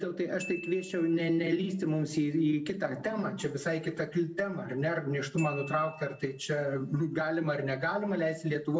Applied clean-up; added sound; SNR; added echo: none; Glockenspiel; 19 dB; reverberation time 0.4 s.